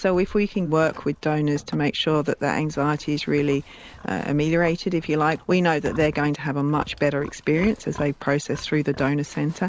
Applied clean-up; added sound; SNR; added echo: none; Livestock, farm animals, working animals; 19 dB; none.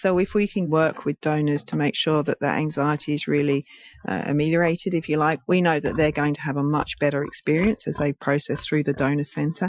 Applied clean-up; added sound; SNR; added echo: classical method Wiener filter.